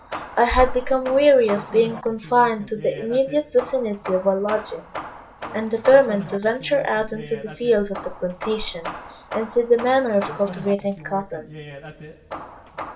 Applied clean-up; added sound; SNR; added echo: none; Hammer / Wood; 14 dB; reverberation time 0.2 s.